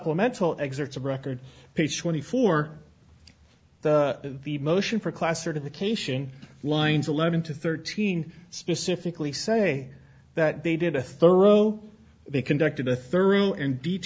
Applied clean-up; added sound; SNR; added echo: none; none; none; none.